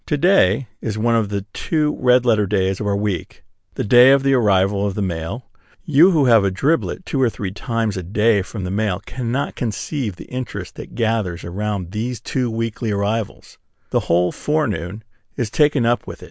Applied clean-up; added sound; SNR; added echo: none; none; none; none.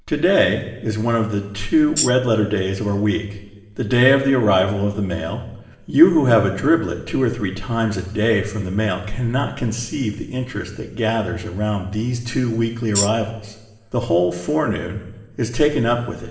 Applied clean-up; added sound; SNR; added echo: none; Tambourine; 3 dB; reverberation time 1.2 s.